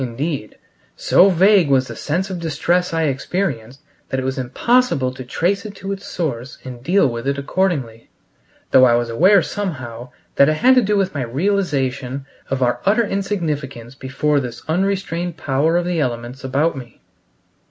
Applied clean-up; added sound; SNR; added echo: none; none; none; none.